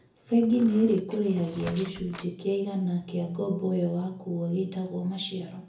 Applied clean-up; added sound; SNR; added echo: none; Squeak; 16 dB; reverberation time 0.6 s.